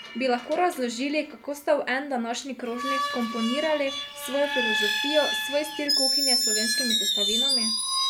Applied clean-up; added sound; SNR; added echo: none; Screech; -1 dB; none.